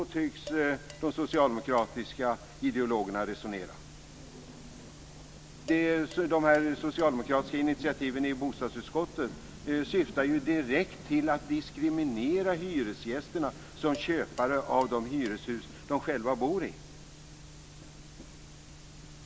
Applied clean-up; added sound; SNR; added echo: none; Train + Dishes, pots, and pans; 20 dB; none.